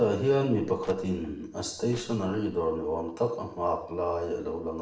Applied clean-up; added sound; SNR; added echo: neural separator model SepFormer DNS4.